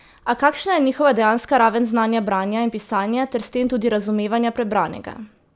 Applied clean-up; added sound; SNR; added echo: none; none; none; none.